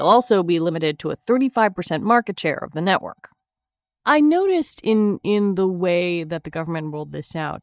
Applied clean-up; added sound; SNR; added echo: neural mask model DeepFilterNet 3.